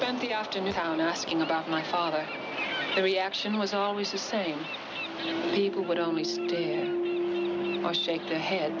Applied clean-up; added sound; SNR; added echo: none; none; none; none.